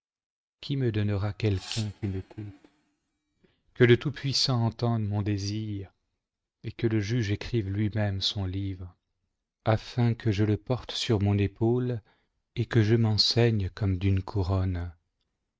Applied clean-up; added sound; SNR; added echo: neural mask model RNNoise.